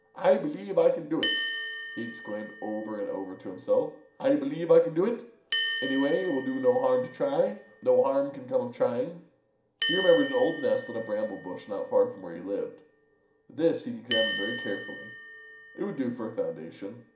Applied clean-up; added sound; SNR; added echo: none; Bell; 9 dB; reverberation time 0.5 s.